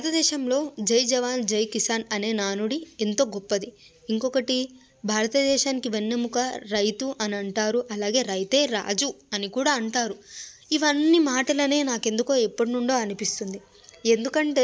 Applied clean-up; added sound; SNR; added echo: none; none; none; none.